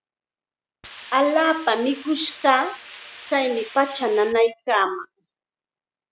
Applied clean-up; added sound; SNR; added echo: none; Hiss; 18 dB; none.